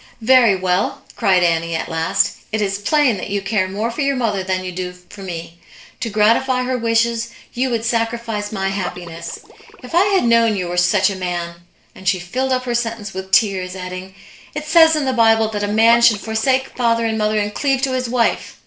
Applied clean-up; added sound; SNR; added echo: neural separator model SepFormer DNS4.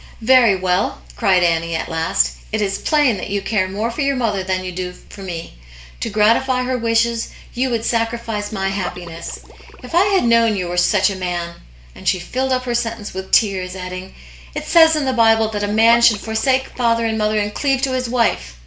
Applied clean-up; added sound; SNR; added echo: none; Liquid; 16 dB; reverberation time 0.4 s.